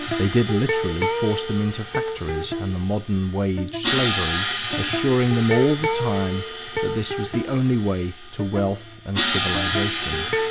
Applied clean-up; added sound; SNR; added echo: none; Crash cymbal + Electric guitar; 2 dB; none.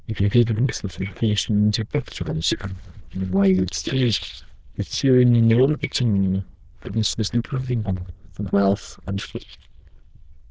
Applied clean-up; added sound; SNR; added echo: neural diffusion model UNIVERSE++.